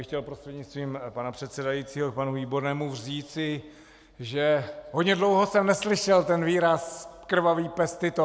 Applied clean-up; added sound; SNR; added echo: none; none; none; none.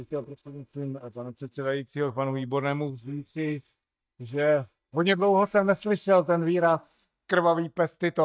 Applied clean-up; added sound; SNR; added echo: neural mask model DeepFilterNet 3.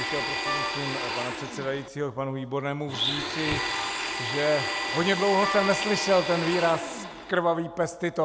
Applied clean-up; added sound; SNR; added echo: none; Domestic sounds, home sounds + Wind instrument, woodwind instrument; 4 dB; none.